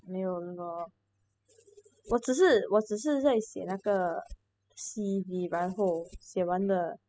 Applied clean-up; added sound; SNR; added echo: classical method spectral subtraction.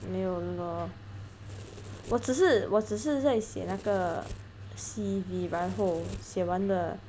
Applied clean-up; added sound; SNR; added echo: none; Domestic sounds, home sounds; 19 dB; none.